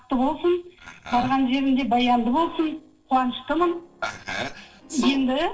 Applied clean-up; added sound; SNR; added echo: neural separator model SepFormer DNS4.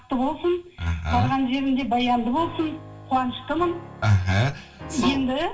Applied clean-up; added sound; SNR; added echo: none; Piano; 16 dB; reverberation time 0.2 s.